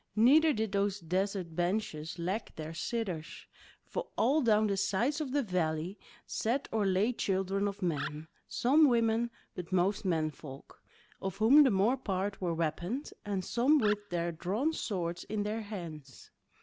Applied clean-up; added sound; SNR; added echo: none; Animal; 14 dB; none.